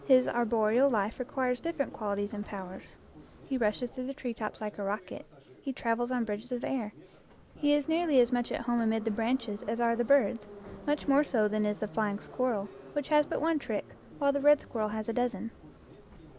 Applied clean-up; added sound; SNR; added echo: none; Subway, metro, underground; 19 dB; none.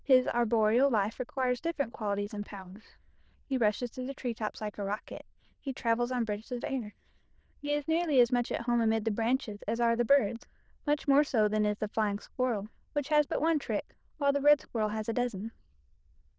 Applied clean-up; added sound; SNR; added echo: neural diffusion model UNIVERSE++.